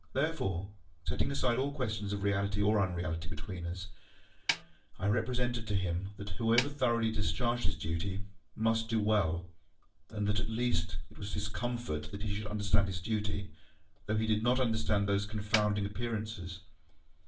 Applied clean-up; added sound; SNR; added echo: none; Snare drum; 10 dB; reverberation time 0.3 s.